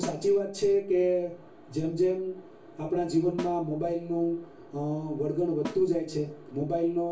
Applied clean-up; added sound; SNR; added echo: none; Snare drum; 15 dB; reverberation time 0.3 s.